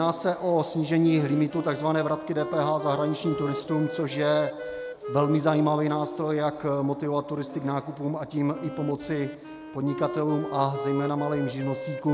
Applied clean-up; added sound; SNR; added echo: none; Wind instrument, woodwind instrument; 11 dB; none.